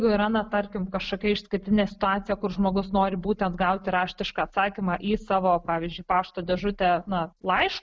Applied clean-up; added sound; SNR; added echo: none; none; none; none.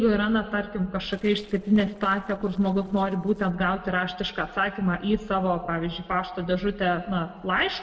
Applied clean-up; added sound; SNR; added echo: neural separator model SepFormer DNS4.